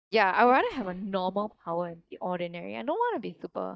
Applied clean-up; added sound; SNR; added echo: neural mask model DeepFilterNet 3.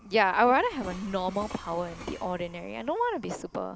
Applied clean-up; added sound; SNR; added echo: none; Train; 18 dB; none.